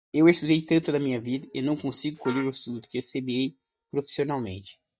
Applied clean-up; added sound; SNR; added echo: neural mask model DeepFilterNet 3.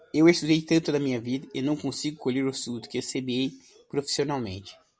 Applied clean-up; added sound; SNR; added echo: none; none; none; none.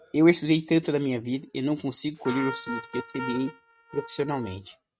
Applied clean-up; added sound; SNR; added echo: neural mask model RNNoise.